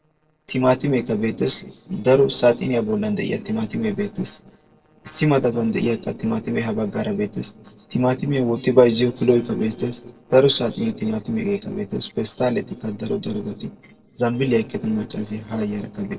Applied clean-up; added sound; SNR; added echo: neural separator model SepFormer DNS4.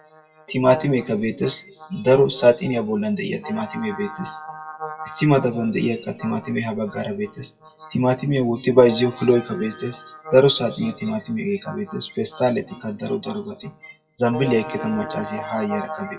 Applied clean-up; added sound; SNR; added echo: classical method WPE with log-MMSE.